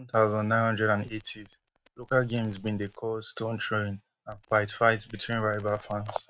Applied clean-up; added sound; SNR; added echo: neural mask model RNNoise.